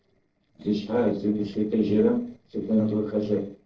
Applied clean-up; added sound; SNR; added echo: neural separator model SepFormer DNS4.